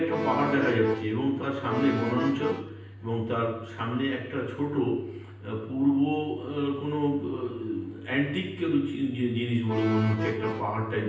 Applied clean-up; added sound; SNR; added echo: none; Accordion; 4 dB; reverberation time 0.9 s.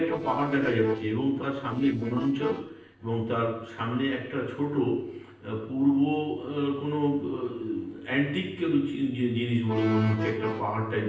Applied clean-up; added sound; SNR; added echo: neural separator model SepFormer DNS4.